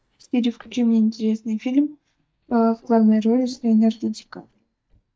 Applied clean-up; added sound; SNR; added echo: neural mask model DeepFilterNet 3.